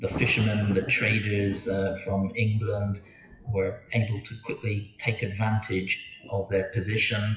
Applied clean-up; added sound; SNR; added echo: classical method WPE with log-MMSE.